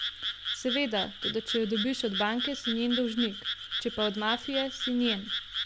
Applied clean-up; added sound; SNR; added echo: none; Frog; 4 dB; none.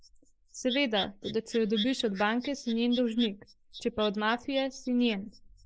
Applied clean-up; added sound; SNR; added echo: neural mask model Resemble Enhance denoiser.